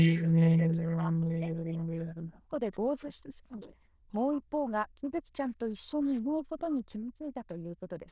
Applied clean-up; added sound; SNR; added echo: neural diffusion model UNIVERSE++.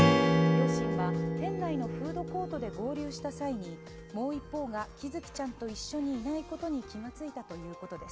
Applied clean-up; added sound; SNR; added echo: none; Strum; -4 dB; none.